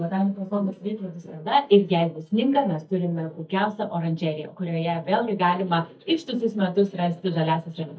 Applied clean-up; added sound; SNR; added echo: neural mask model DeepFilterNet 3.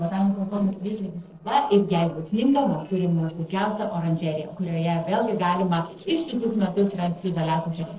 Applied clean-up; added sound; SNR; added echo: neural separator model SepFormer DNS4.